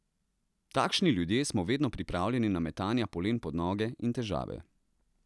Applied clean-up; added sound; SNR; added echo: none; none; none; none.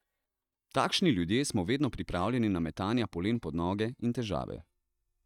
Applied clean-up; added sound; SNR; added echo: neural mask model DeepFilterNet 3.